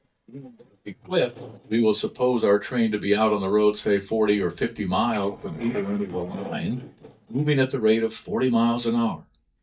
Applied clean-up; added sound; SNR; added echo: neural mask model DeepFilterNet 3.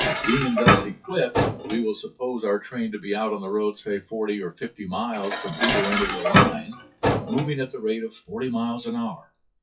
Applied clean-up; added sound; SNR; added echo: classical method WPE with log-MMSE.